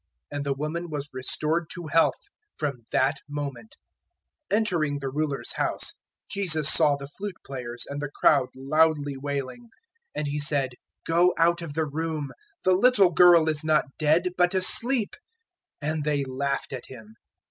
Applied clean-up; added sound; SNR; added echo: none; none; none; none.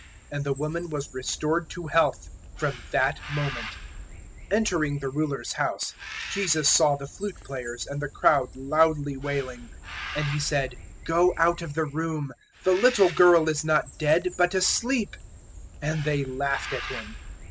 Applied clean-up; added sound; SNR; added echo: none; Bird; 14 dB; none.